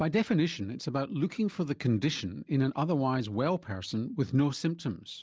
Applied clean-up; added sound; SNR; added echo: none; none; none; none.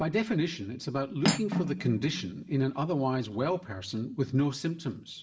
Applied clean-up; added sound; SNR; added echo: none; Cutlery, silverware; 5 dB; reverberation time 0.5 s.